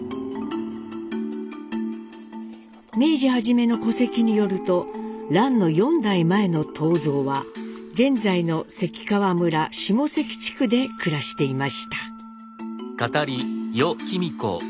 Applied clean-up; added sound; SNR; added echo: none; none; none; none.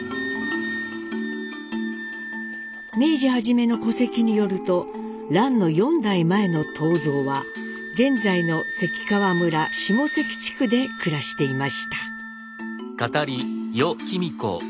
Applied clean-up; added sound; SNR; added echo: none; Wind instrument, woodwind instrument; 11 dB; none.